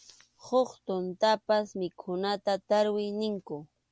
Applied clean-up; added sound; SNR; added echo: none; none; none; none.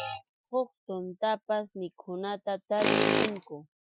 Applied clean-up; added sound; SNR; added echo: classical method Wiener filter.